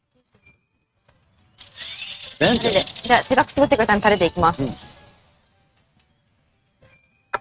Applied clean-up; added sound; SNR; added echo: neural mask model RNNoise.